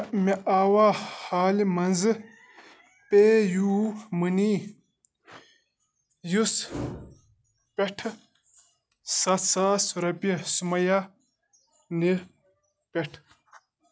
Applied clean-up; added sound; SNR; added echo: none; none; none; none.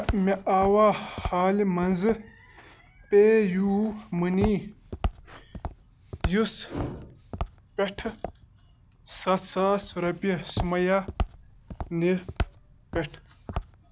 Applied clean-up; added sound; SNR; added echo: none; Walk, footsteps; 10 dB; none.